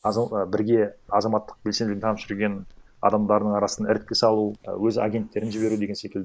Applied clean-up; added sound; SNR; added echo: neural mask model Resemble Enhance denoiser.